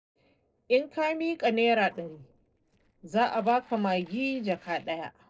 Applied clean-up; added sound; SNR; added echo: neural separator model SepFormer DNS4.